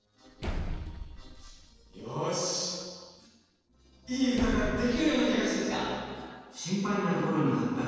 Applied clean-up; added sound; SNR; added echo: neural separator model SepFormer DNS4.